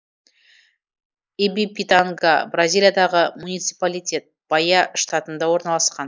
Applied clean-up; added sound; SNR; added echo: neural mask model Resemble Enhance denoiser.